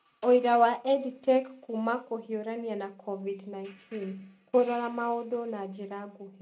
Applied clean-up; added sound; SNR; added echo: neural mask model RNNoise.